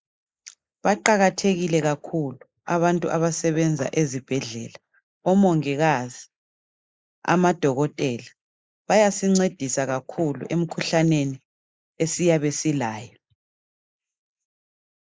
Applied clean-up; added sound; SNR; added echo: neural mask model Resemble Enhance denoiser.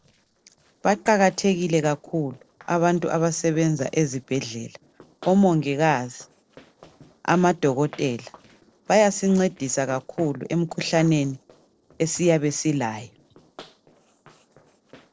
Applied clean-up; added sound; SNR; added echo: neural separator model SepFormer DNS4.